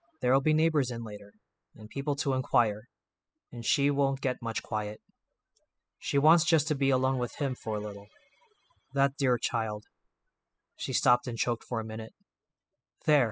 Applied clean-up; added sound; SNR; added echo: classical method spectral subtraction.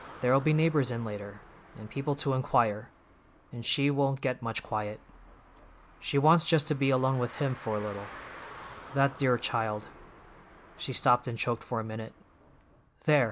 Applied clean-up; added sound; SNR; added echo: none; Car; 20 dB; none.